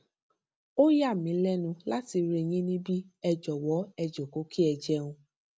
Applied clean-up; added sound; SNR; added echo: none; none; none; none.